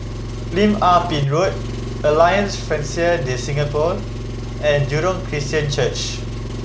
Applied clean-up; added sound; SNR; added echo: none; Engine; 7 dB; none.